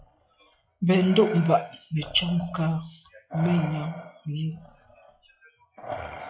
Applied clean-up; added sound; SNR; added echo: classical method log-MMSE.